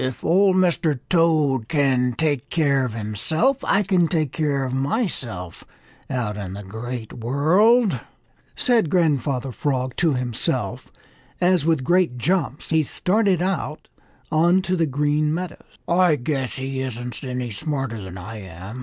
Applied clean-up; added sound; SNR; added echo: none; none; none; none.